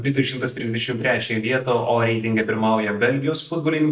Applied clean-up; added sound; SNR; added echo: neural mask model DeepFilterNet 3.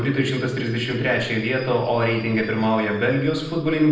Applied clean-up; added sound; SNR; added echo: neural separator model SepFormer DNS4.